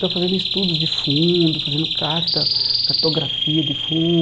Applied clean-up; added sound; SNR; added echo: none; Bird vocalization, bird call, bird song; 0 dB; none.